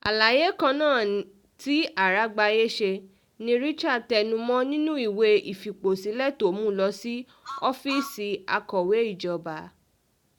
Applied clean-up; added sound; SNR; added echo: none; Truck; 15 dB; none.